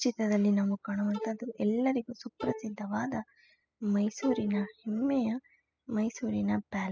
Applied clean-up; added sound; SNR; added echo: classical method spectral subtraction.